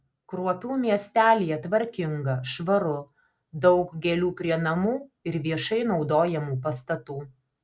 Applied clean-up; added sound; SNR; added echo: none; none; none; none.